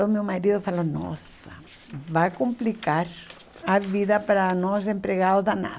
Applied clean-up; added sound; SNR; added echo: none; none; none; none.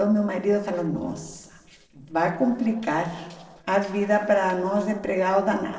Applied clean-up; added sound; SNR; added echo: neural separator model SepFormer DNS4.